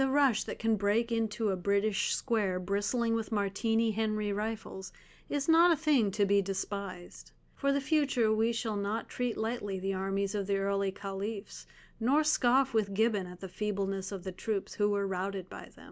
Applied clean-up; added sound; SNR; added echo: none; none; none; none.